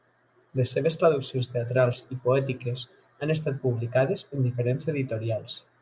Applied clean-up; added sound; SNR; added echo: none; none; none; none.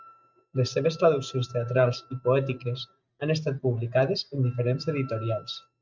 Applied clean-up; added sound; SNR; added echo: neural mask model RNNoise.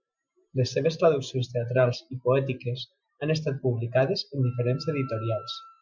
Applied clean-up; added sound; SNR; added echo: classical method Wiener filter.